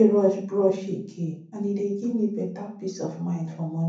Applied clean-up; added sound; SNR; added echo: none; none; none; reverberation time 0.6 s.